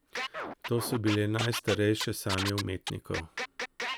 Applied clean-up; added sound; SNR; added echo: none; Scratching (performance technique); 6 dB; none.